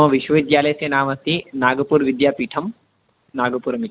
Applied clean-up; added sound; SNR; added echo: none; none; none; none.